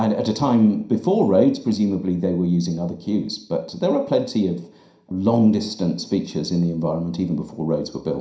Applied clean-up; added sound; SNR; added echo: none; none; none; reverberation time 0.5 s.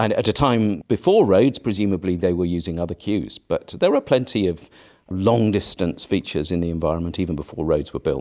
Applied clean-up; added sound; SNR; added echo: none; none; none; none.